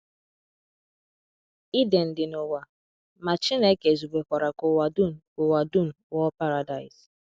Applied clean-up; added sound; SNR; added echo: none; none; none; none.